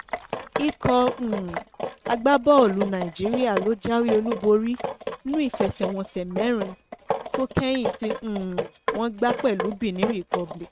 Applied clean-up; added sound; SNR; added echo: neural mask model RNNoise.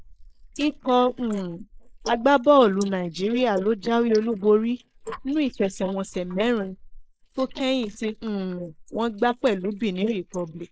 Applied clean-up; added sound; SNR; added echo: neural mask model Resemble Enhance denoiser.